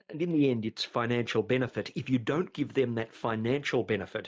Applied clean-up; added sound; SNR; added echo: neural mask model DeepFilterNet 3.